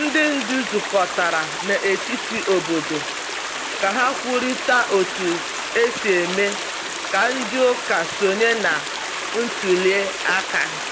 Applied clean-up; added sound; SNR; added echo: none; Stream; 5 dB; none.